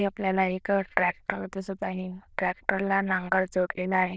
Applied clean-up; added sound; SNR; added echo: neural diffusion model UNIVERSE++.